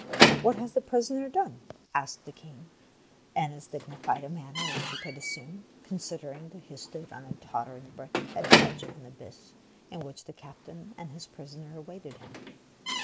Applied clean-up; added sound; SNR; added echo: none; Squeak / Slam / Wood; -4 dB; none.